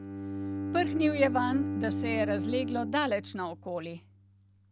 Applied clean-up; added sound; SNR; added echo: none; Bowed string instrument; 3 dB; none.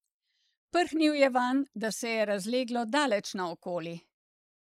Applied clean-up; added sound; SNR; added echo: neural mask model Resemble Enhance denoiser.